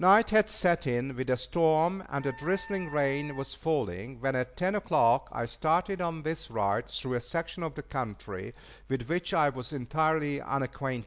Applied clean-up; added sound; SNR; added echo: none; Wind instrument, woodwind instrument; 18 dB; none.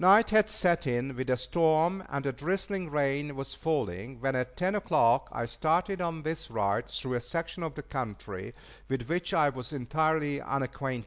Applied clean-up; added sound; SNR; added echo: none; none; none; none.